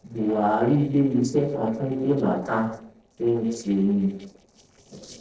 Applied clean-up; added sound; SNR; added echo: neural separator model SepFormer DNS4.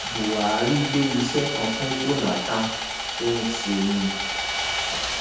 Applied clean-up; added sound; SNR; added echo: none; Sawing; 3 dB; reverberation time 0.9 s.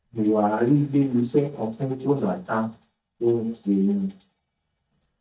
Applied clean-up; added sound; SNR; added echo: neural mask model DeepFilterNet 3.